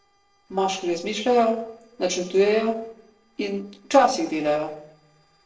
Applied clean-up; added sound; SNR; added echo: neural separator model SepFormer DNS4.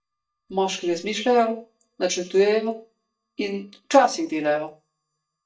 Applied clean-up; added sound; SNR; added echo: neural mask model DeepFilterNet 3.